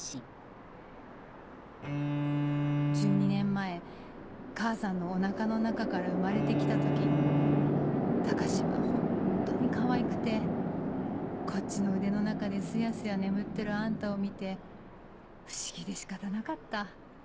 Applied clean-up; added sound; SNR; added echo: none; Chatter / Traffic noise, roadway noise / Train + Bowed string instrument; -3 dB; none.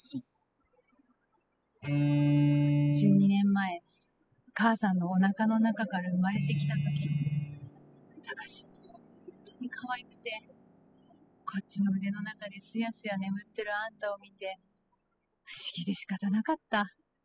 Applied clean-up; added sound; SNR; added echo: classical method spectral subtraction.